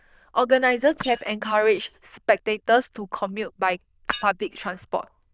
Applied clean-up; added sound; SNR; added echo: neural diffusion model UNIVERSE++.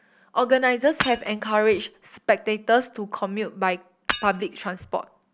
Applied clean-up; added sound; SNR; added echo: none; Shatter / Hammer; 7 dB; none.